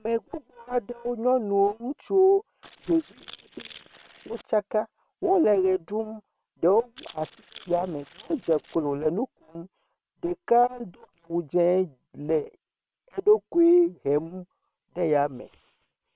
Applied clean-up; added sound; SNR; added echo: neural separator model SepFormer WHAM!.